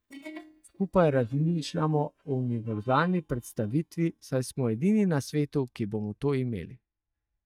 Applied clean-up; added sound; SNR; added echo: neural mask model DeepFilterNet 3.